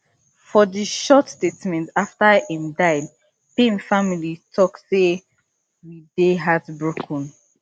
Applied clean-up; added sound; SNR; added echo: none; none; none; none.